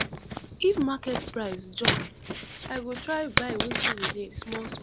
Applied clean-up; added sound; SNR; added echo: none; Tearing; 0 dB; none.